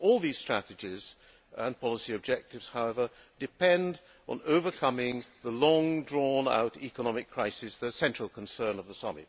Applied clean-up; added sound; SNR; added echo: none; none; none; none.